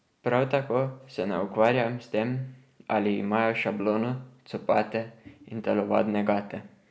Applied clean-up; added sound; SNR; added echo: none; none; none; none.